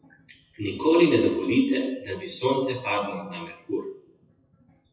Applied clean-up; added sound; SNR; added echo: classical method WPE with log-MMSE.